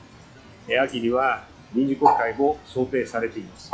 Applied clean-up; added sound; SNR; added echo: classical method log-MMSE.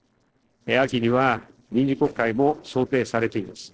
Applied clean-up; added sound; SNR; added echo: neural separator model SepFormer DNS4.